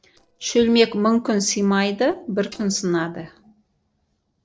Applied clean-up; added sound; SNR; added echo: neural separator model SepFormer DNS4.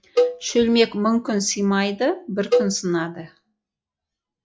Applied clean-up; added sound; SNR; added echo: classical method log-MMSE.